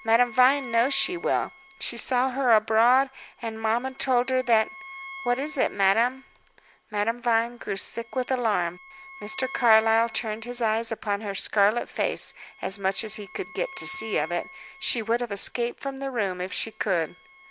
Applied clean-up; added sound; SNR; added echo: none; Bowed string instrument; 19 dB; none.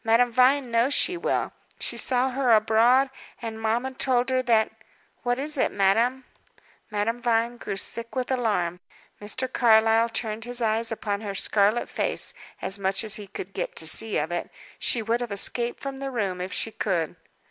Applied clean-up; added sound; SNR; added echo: none; none; none; none.